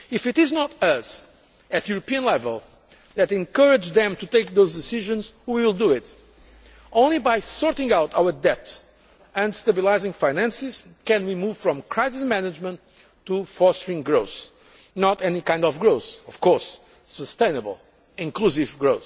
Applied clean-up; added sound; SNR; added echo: none; none; none; none.